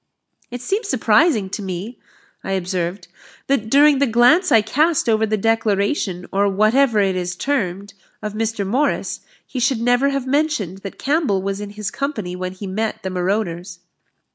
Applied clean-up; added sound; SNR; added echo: none; none; none; none.